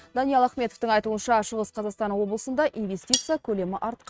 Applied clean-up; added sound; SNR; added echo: neural mask model RNNoise.